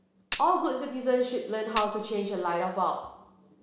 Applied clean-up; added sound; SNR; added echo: none; Tambourine; -3 dB; none.